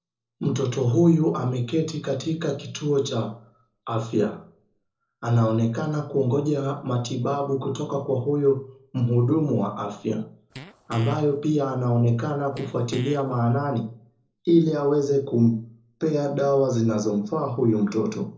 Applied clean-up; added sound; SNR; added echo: neural separator model SepFormer DNS4.